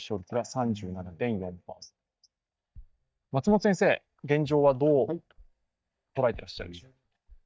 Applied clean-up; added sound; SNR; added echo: neural mask model DeepFilterNet 3.